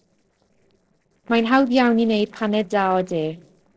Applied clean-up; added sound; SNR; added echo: neural separator model SepFormer DNS4.